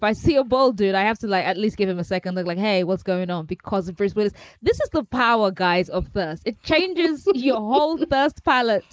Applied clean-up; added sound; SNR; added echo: neural mask model Resemble Enhance denoiser.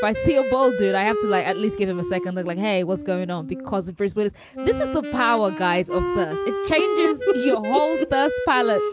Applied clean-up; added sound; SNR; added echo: none; Wind instrument, woodwind instrument; 5 dB; none.